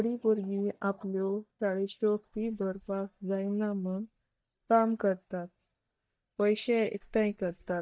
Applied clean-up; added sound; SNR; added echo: neural mask model DeepFilterNet 3.